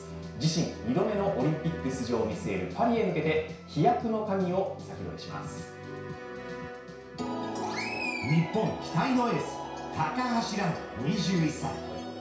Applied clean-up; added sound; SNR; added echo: none; Bowed string instrument; 16 dB; reverberation time 0.6 s.